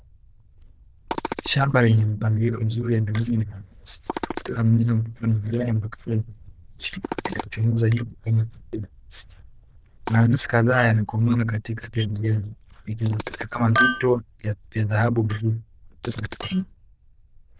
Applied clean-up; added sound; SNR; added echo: neural diffusion model UNIVERSE++.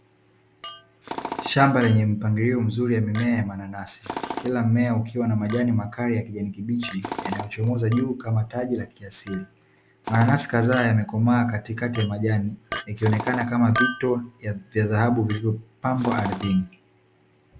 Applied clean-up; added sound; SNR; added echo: none; Chink, clink + Tools; 12 dB; none.